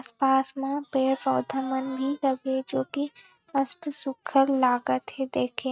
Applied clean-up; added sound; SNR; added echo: neural mask model RNNoise.